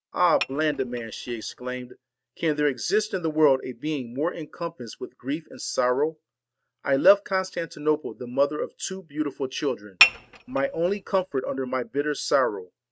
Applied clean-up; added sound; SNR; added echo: neural mask model RNNoise.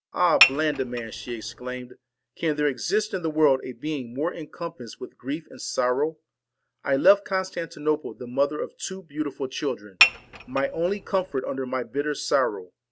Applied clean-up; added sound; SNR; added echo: none; Dishes, pots, and pans / Chink, clink; 0 dB; none.